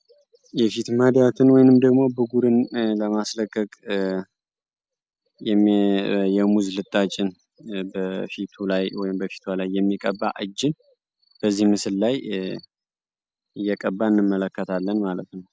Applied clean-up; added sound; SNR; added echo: none; none; none; none.